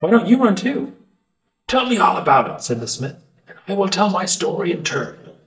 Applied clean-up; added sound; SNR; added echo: neural mask model DeepFilterNet 3.